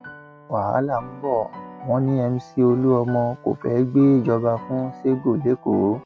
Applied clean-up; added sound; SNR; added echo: none; Piano; 20 dB; none.